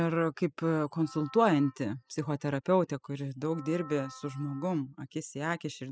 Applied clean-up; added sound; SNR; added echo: classical method spectral subtraction.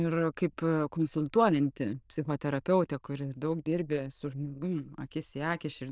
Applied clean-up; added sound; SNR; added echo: neural diffusion model UNIVERSE++.